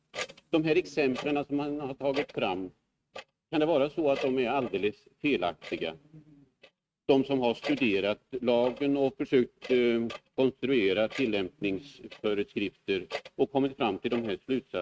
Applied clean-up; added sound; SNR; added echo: neural mask model RNNoise.